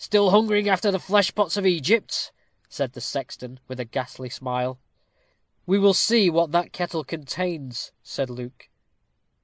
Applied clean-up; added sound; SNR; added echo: none; none; none; none.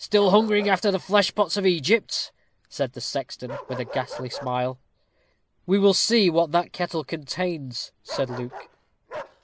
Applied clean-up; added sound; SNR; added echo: none; Bark; 17 dB; none.